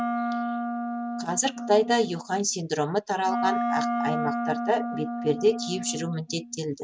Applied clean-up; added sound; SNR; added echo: neural mask model RNNoise.